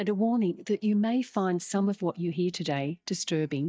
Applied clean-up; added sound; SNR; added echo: neural mask model DeepFilterNet 3.